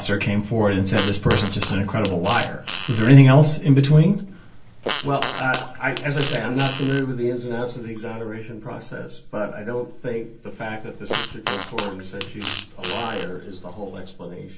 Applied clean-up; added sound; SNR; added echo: none; Fart; 8 dB; reverberation time 0.3 s.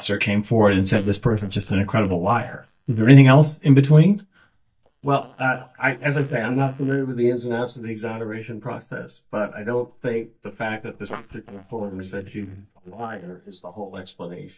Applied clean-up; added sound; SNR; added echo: neural mask model DeepFilterNet 3.